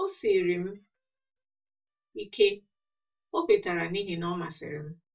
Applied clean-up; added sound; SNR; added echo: neural mask model DeepFilterNet 3.